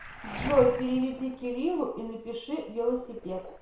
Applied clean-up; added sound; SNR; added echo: none; Waves, surf; 13 dB; reverberation time 0.6 s.